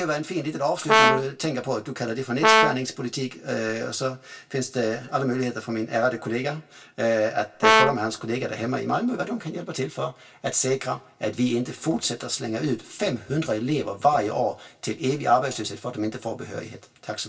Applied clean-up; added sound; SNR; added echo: none; Brass instrument; -5 dB; reverberation time 0.2 s.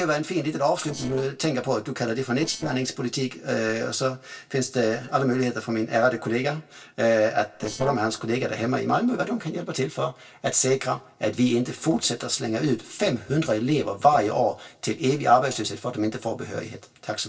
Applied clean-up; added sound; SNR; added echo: neural separator model SepFormer DNS4.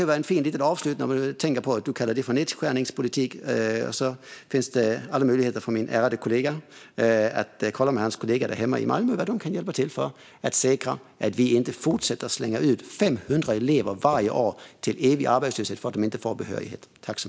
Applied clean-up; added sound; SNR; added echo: none; none; none; none.